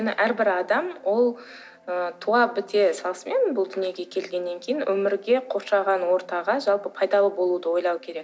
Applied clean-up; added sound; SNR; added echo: none; none; none; none.